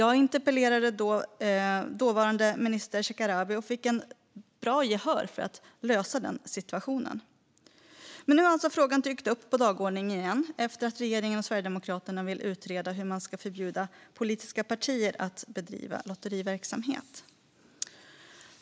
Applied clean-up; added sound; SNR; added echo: none; none; none; none.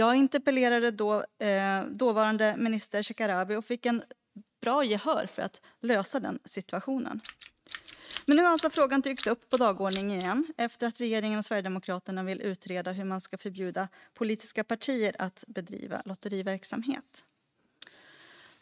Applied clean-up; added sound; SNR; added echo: neural mask model RNNoise.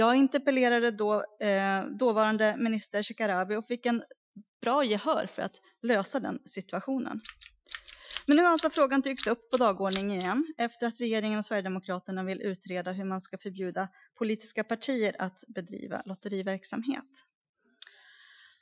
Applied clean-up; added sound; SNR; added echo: classical method Wiener filter.